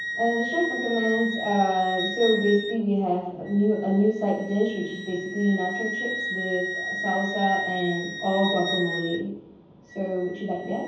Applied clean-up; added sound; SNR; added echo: none; Wind instrument, woodwind instrument; 7 dB; reverberation time 0.9 s.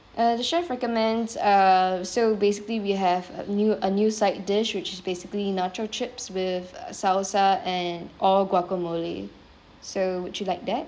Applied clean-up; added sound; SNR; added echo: none; none; none; none.